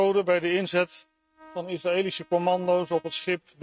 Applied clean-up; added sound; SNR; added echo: neural mask model RNNoise.